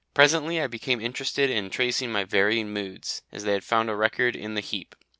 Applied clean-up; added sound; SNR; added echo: none; none; none; none.